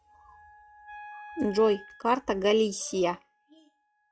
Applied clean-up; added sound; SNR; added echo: classical method log-MMSE.